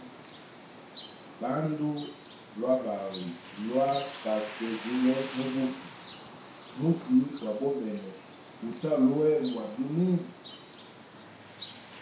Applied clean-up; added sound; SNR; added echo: none; Bird; 14 dB; reverberation time 0.6 s.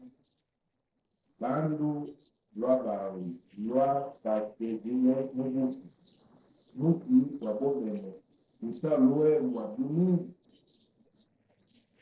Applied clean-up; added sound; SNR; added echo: neural separator model SepFormer DNS4.